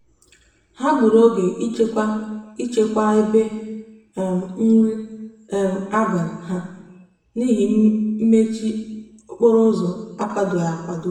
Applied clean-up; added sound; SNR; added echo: none; none; none; reverberation time 1.0 s.